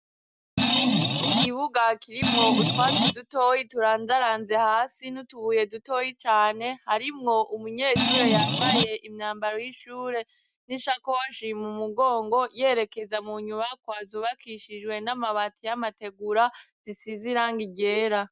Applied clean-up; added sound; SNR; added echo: none; Screech; -4 dB; none.